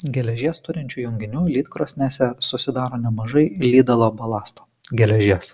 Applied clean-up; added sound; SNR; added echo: none; none; none; none.